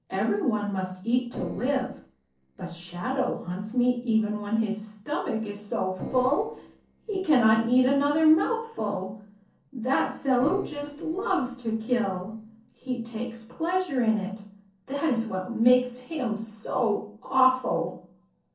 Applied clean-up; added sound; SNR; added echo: neural separator model SepFormer DNS4.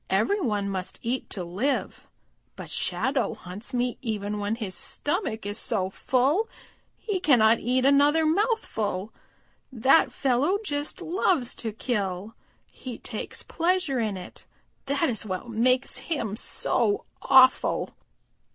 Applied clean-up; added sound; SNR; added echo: none; none; none; none.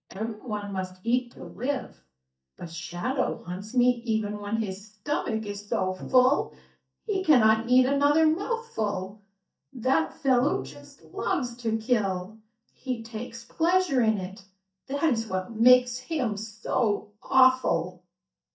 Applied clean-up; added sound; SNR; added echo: neural mask model DeepFilterNet 3.